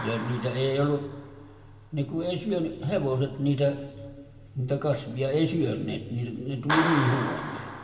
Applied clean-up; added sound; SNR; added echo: none; Clapping; 9 dB; reverberation time 1.3 s.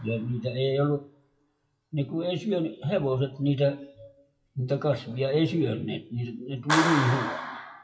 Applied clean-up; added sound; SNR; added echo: classical method WPE with log-MMSE.